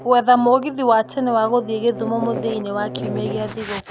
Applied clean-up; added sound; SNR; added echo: none; Buzz; 12 dB; none.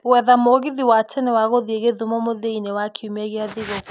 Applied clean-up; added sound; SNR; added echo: none; none; none; none.